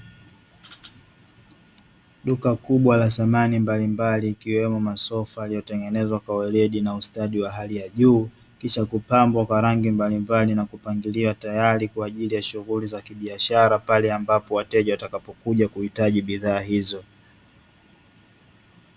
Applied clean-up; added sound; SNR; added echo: none; none; none; none.